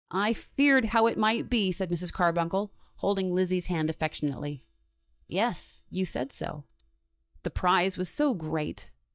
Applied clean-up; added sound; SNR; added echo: neural mask model DeepFilterNet 3.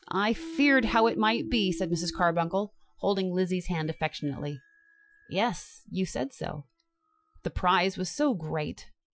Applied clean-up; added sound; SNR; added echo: classical method Wiener filter.